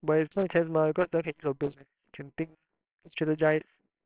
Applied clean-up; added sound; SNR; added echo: neural separator model SepFormer WHAMR!.